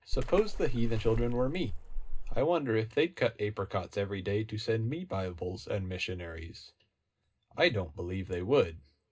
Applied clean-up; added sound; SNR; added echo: none; Water / Splash, splatter; -1 dB; reverberation time 0.2 s.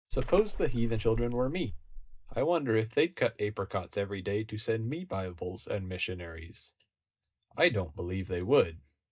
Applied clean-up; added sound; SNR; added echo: neural mask model DeepFilterNet 3.